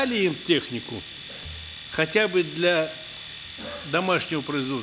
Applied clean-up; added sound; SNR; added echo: none; Domestic sounds, home sounds; 13 dB; none.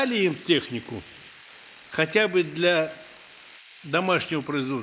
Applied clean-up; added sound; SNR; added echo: neural mask model Resemble Enhance denoiser.